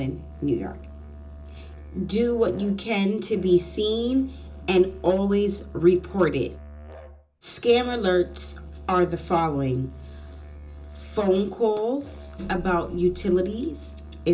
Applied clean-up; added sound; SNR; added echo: none; Musical instrument; 16 dB; reverberation time 0.2 s.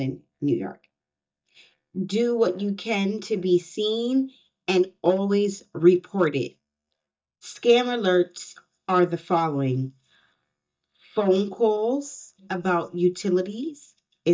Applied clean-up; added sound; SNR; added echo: neural mask model DeepFilterNet 3.